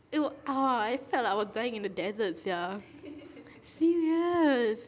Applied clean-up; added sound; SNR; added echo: none; none; none; none.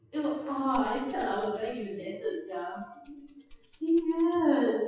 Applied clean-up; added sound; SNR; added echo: classical method WPE with log-MMSE.